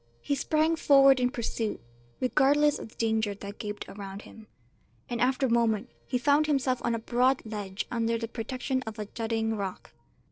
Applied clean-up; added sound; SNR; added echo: neural separator model SepFormer DNS4.